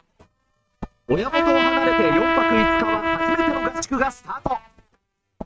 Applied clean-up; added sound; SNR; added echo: neural mask model RNNoise.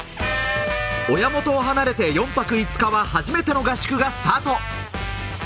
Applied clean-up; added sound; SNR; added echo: none; none; none; none.